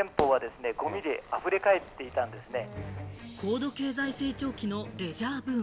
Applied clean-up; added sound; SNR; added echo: none; Fire / Fireworks; 15 dB; none.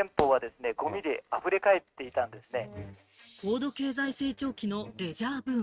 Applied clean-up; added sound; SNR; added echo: neural mask model RNNoise.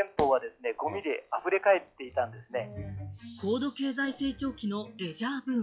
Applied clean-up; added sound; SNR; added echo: classical method log-MMSE.